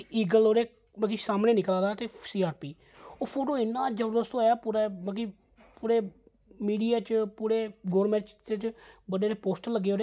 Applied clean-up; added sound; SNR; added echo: none; none; none; none.